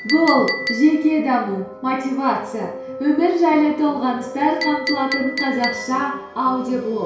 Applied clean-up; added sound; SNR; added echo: none; Chink, clink; 11 dB; reverberation time 0.6 s.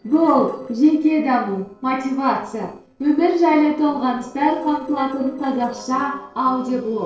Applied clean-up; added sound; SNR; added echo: neural separator model SepFormer DNS4.